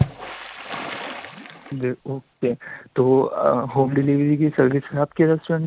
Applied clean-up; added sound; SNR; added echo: none; Water / Splash, splatter; 12 dB; none.